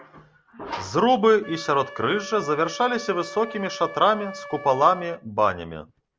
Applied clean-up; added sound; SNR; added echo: none; Wind instrument, woodwind instrument; 17 dB; none.